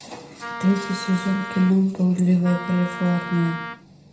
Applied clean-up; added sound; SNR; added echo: none; Wind instrument, woodwind instrument; 12 dB; reverberation time 0.7 s.